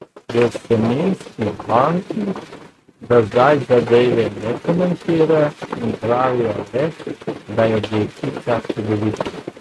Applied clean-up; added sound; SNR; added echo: neural mask model RNNoise.